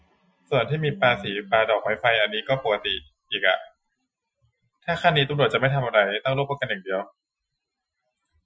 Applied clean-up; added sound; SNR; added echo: classical method Wiener filter.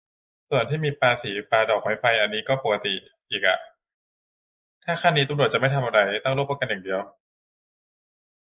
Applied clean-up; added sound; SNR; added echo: neural mask model Resemble Enhance denoiser.